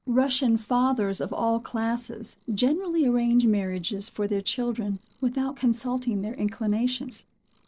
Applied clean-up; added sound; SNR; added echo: neural separator model SepFormer DNS4.